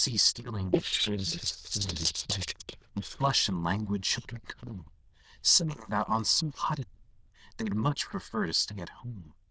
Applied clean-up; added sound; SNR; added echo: neural diffusion model UNIVERSE++.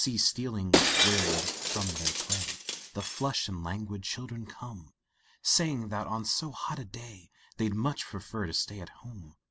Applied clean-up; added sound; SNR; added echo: none; Shatter; -3 dB; none.